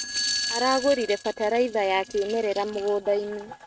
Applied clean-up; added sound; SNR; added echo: neural mask model RNNoise.